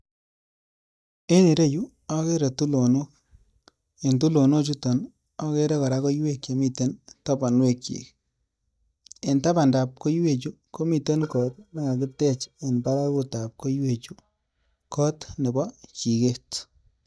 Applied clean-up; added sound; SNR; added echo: neural mask model DeepFilterNet 3.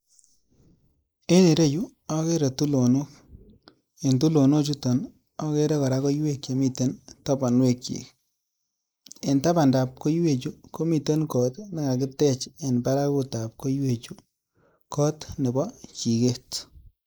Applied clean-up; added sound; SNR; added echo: neural mask model Resemble Enhance denoiser.